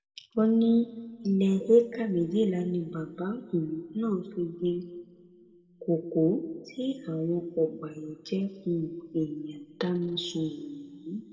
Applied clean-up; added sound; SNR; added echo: none; none; none; reverberation time 1.3 s.